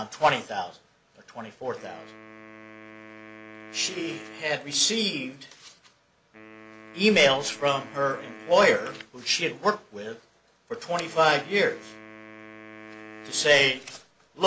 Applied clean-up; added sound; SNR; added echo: none; Wind instrument, woodwind instrument; 20 dB; none.